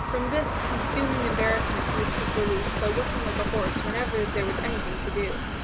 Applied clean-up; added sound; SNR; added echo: none; Train; -3 dB; none.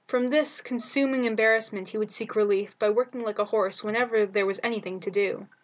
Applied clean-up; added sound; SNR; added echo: none; none; none; none.